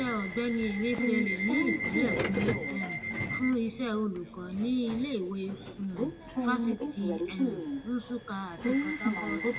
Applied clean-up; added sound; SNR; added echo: none; Subway, metro, underground / Alarm; 0 dB; reverberation time 0.8 s.